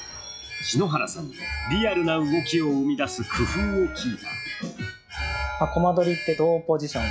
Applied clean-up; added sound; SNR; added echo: classical method log-MMSE.